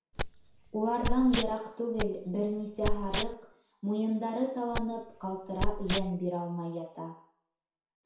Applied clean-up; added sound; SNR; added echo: none; Wild animals; -1 dB; reverberation time 0.6 s.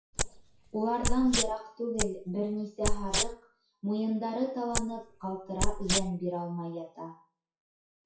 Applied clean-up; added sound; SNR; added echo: classical method WPE with log-MMSE.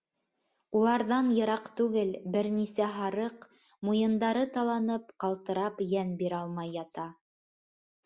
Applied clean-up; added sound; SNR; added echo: none; none; none; none.